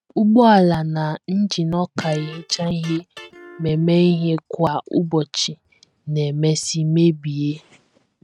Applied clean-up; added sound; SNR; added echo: neural mask model RNNoise.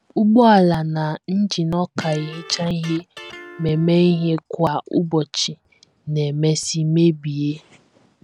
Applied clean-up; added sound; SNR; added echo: none; Electric guitar; 19 dB; none.